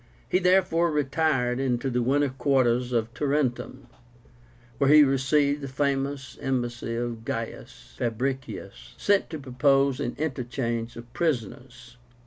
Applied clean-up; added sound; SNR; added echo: none; none; none; none.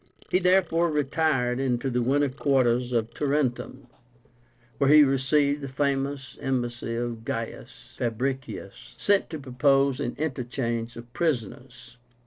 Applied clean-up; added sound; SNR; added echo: neural separator model SepFormer DNS4.